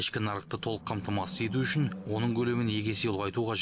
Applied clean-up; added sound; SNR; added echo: none; Animal; 13 dB; none.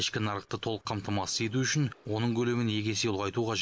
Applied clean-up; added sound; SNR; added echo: none; none; none; none.